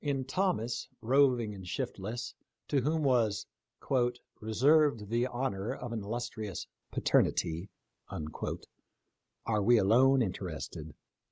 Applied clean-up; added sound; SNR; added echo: none; none; none; none.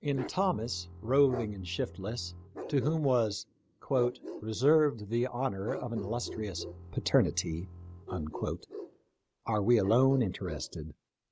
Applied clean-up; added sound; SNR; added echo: none; Bowed string instrument + Bark; 14 dB; none.